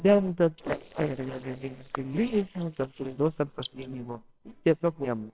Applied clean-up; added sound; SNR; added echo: neural separator model SepFormer WHAMR!.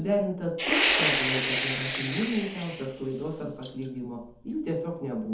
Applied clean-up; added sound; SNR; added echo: none; Fire; -2 dB; reverberation time 0.6 s.